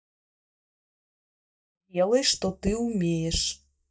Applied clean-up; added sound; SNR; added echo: neural mask model DeepFilterNet 3.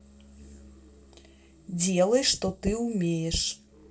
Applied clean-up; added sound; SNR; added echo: neural separator model SepFormer DNS4.